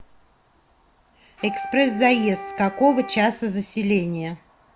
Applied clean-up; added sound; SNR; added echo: none; Wind instrument, woodwind instrument; 12 dB; none.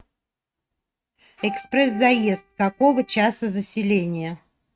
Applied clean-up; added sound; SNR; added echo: neural mask model RNNoise.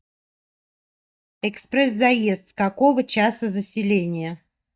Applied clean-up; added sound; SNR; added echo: neural mask model DeepFilterNet 3.